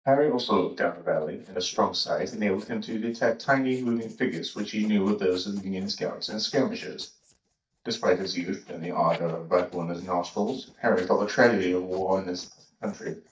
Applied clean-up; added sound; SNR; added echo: neural mask model DeepFilterNet 3.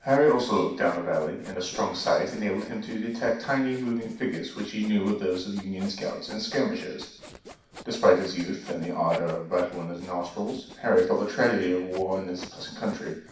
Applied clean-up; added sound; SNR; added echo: none; Sawing; 19 dB; reverberation time 0.6 s.